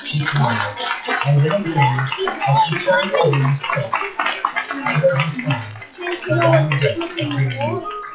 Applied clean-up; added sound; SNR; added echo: classical method WPE with log-MMSE.